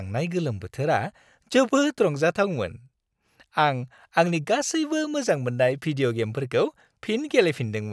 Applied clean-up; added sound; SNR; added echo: none; none; none; none.